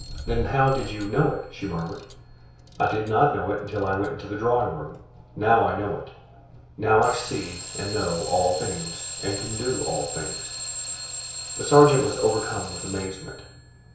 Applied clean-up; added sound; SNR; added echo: none; Alarm / Clock; 11 dB; reverberation time 0.6 s.